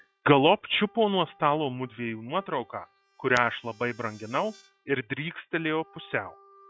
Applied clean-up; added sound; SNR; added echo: classical method log-MMSE.